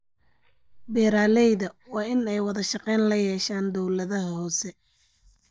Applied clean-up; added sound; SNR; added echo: neural mask model DeepFilterNet 3.